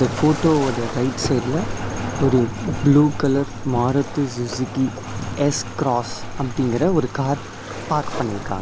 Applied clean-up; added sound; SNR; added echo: none; Waves, surf; 9 dB; none.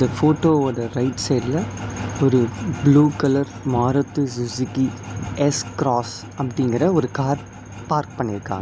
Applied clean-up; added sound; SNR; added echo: none; none; none; none.